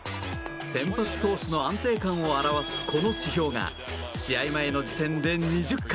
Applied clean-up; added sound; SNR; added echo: none; Bowed string instrument; 13 dB; none.